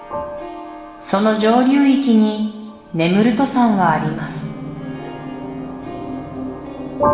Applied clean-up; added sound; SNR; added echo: none; Harp; 20 dB; reverberation time 1.2 s.